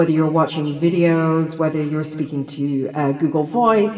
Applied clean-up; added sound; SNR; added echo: none; none; none; reverberation time 2.4 s.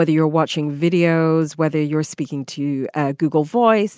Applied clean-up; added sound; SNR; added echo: none; none; none; none.